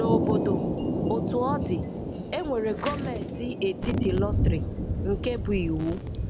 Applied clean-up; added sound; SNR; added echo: none; Thunder; -2 dB; none.